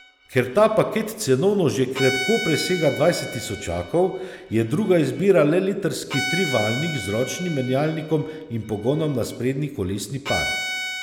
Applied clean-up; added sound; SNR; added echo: none; Bowed string instrument; 10 dB; none.